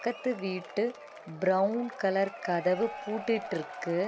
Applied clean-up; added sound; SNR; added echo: none; Applause / Crowd / Cheering; 13 dB; none.